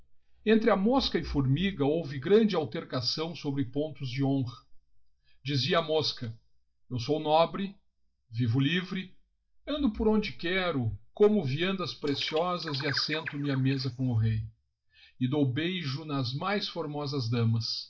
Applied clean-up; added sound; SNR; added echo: neural mask model DeepFilterNet 3.